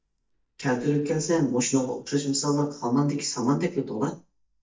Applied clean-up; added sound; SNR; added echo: neural mask model DeepFilterNet 3.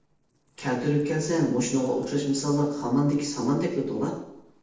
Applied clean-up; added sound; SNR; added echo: neural separator model SepFormer DNS4.